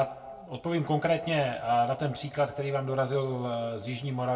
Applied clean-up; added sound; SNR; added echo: none; none; none; reverberation time 0.2 s.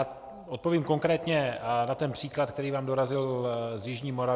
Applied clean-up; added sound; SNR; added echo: none; none; none; none.